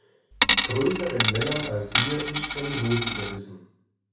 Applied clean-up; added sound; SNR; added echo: none; Coin (dropping); -3 dB; reverberation time 0.6 s.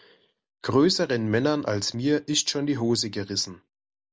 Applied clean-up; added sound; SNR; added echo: none; none; none; none.